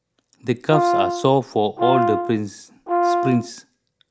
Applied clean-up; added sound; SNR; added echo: none; Brass instrument; 0 dB; none.